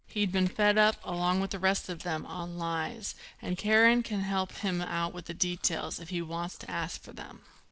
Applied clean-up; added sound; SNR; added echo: neural separator model SepFormer DNS4.